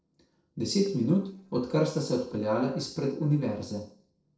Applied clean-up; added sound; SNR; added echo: neural separator model SepFormer DNS4.